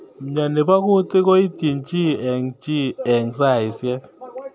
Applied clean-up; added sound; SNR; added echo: none; none; none; none.